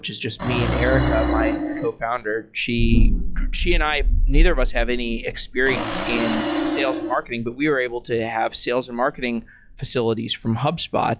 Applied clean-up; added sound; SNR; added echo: classical method log-MMSE.